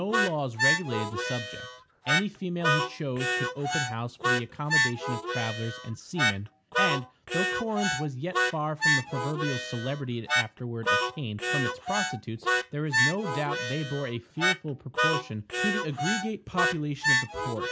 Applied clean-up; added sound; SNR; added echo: none; Harmonica; -3 dB; none.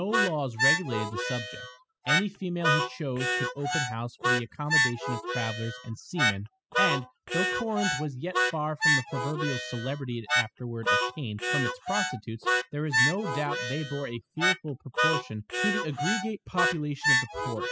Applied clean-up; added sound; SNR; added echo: classical method spectral subtraction.